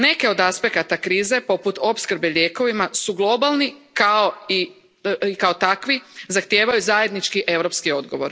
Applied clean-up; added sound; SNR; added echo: none; none; none; none.